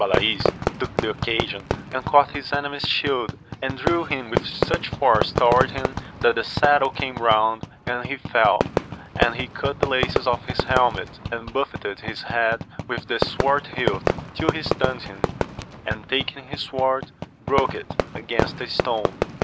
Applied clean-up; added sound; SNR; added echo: none; Fireworks; 3 dB; none.